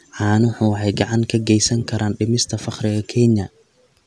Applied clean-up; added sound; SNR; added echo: none; none; none; none.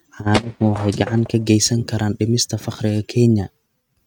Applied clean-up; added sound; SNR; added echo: neural mask model RNNoise.